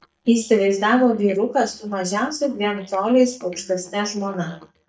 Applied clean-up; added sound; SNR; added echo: neural mask model DeepFilterNet 3.